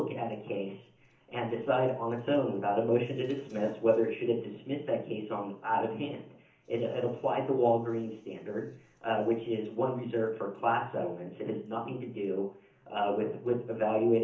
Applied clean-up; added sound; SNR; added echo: none; none; none; reverberation time 0.7 s.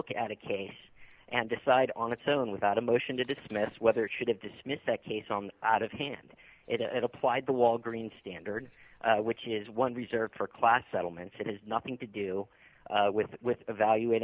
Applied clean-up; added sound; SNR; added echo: none; none; none; none.